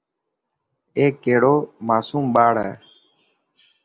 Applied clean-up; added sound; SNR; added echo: none; none; none; none.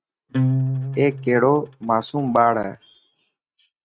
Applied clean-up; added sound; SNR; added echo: neural mask model RNNoise.